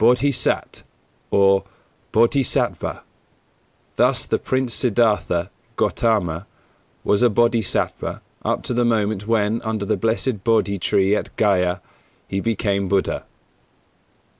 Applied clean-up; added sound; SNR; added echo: none; none; none; none.